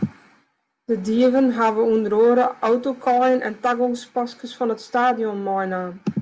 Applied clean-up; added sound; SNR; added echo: none; none; none; none.